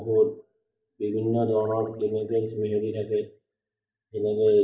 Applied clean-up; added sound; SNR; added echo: neural mask model DeepFilterNet 3.